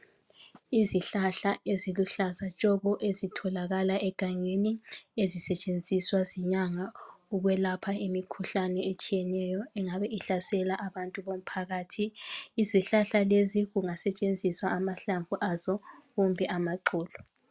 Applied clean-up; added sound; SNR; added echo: none; none; none; none.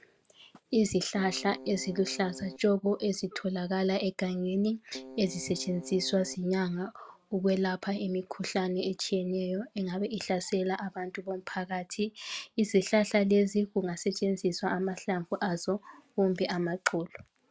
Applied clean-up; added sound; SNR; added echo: none; Keyboard (musical); 15 dB; none.